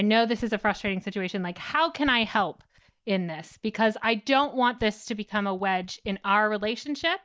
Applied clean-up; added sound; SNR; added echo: neural mask model DeepFilterNet 3.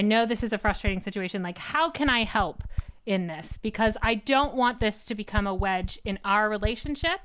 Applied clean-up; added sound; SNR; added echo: none; Typing; 9 dB; none.